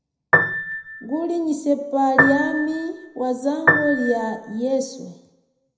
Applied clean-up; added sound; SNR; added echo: none; Piano; -1 dB; reverberation time 0.8 s.